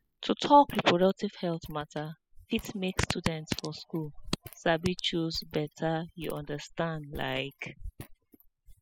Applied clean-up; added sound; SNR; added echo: classical method spectral subtraction.